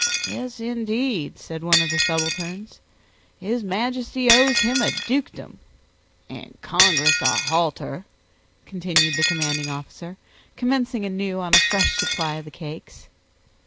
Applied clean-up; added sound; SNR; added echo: none; Shatter; 0 dB; none.